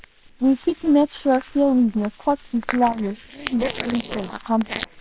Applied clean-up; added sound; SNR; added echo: neural separator model SepFormer WHAMR!.